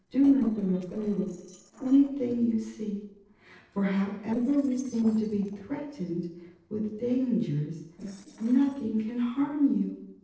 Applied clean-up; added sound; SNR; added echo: neural separator model SepFormer DNS4.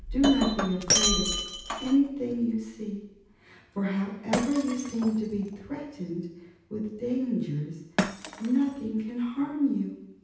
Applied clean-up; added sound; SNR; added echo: none; Shatter; 5 dB; reverberation time 0.9 s.